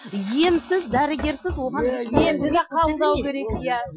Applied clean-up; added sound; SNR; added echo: classical method Wiener filter.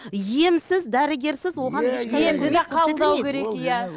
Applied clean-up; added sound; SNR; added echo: none; none; none; none.